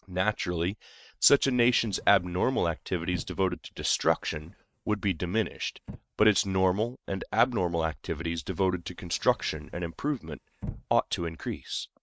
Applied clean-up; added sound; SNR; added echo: neural mask model RNNoise.